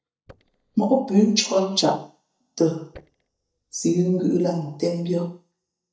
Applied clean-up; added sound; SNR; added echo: neural mask model DeepFilterNet 3.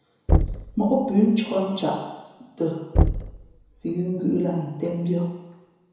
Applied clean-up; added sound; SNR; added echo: none; Knock; 1 dB; reverberation time 1.0 s.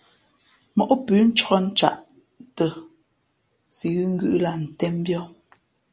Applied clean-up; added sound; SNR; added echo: none; none; none; none.